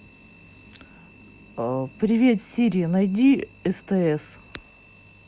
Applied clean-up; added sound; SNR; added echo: none; none; none; none.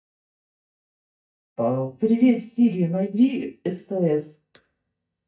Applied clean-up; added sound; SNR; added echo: neural mask model DeepFilterNet 3.